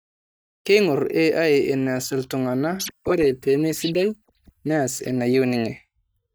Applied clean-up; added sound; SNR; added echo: neural mask model DeepFilterNet 3.